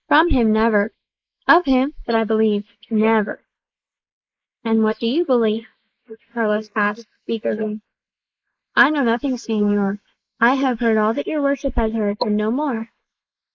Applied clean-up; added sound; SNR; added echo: neural mask model Resemble Enhance denoiser.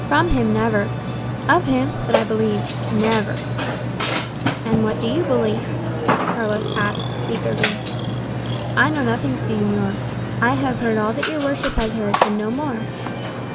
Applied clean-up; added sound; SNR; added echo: none; Burping, eructation; 1 dB; none.